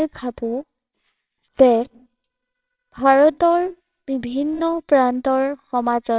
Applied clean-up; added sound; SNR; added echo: neural separator model SepFormer WHAMR!.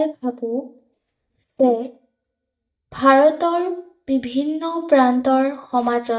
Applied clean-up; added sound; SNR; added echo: neural mask model DeepFilterNet 3.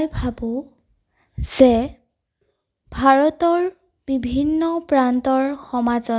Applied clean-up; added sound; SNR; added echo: none; none; none; none.